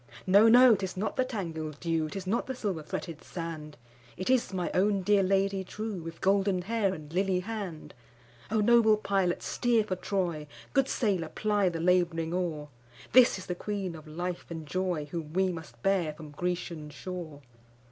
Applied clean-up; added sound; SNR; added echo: none; none; none; none.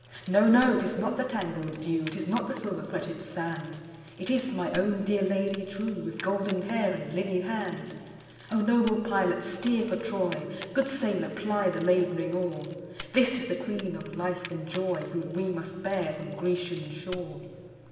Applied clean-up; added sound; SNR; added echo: none; Keys jangling; 18 dB; reverberation time 1.7 s.